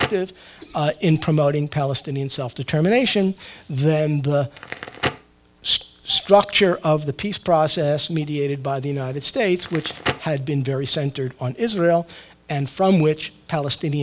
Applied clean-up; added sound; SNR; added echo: none; Crackle; 15 dB; none.